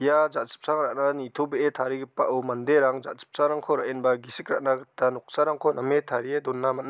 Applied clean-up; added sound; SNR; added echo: none; none; none; none.